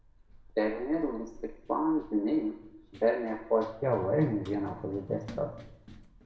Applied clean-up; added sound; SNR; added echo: none; Run; 19 dB; reverberation time 0.7 s.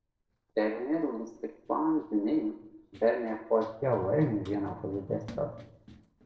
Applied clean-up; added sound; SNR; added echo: neural separator model SepFormer DNS4.